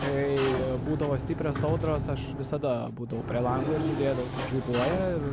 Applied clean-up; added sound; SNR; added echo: none; Sliding door; 3 dB; none.